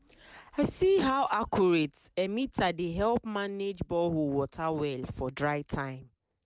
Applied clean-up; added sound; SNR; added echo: none; none; none; none.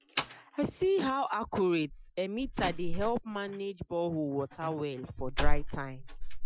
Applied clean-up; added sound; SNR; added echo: classical method Wiener filter.